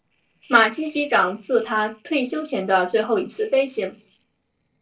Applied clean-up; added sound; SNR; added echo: neural separator model SepFormer DNS4.